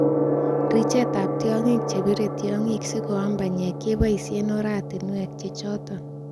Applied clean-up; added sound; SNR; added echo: none; Gong; 1 dB; none.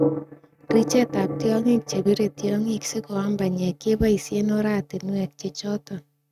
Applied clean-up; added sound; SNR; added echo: neural mask model RNNoise.